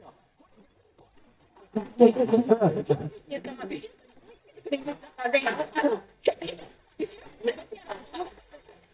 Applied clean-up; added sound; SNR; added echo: neural mask model DeepFilterNet 3.